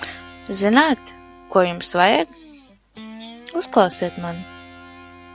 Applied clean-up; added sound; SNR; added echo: none; Guitar; 19 dB; none.